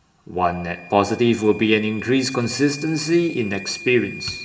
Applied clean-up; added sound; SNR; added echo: none; Microwave oven / Alarm; 18 dB; reverberation time 2.9 s.